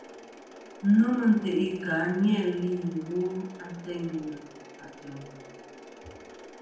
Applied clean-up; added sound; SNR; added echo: none; Mechanisms; 18 dB; reverberation time 0.9 s.